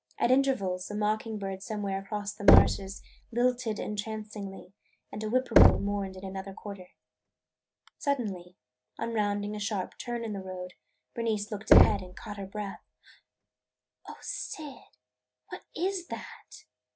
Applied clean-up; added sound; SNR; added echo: none; Knock; -5 dB; none.